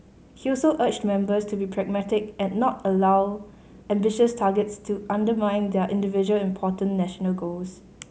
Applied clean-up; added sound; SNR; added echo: none; none; none; none.